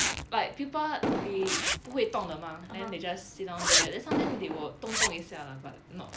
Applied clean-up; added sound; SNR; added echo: none; Zipper (clothing) + Explosion; -2 dB; none.